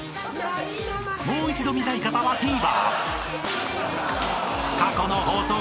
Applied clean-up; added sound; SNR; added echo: none; none; none; none.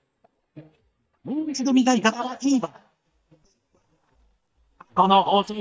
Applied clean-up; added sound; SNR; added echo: neural mask model DeepFilterNet 3.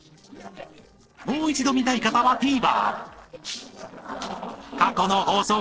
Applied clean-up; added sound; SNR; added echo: neural separator model SepFormer DNS4.